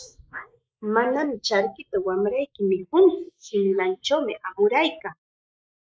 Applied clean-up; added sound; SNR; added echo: neural mask model Resemble Enhance denoiser.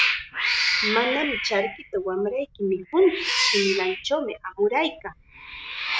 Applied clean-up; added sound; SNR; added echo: none; Cat; 2 dB; none.